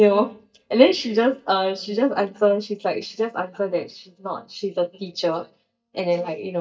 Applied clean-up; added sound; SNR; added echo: neural mask model DeepFilterNet 3.